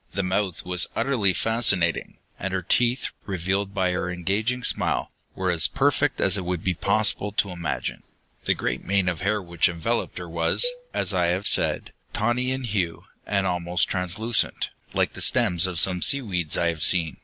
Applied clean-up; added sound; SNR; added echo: none; Cowbell; 17 dB; none.